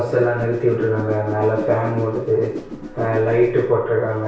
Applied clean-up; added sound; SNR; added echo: none; Whoosh, swoosh, swish; 12 dB; reverberation time 0.6 s.